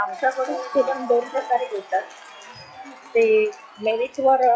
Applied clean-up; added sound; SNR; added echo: classical method log-MMSE.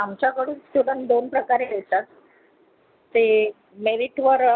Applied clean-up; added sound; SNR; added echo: none; none; none; none.